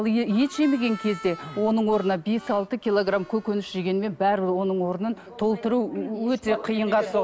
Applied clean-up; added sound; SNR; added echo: none; Harmonica; 19 dB; none.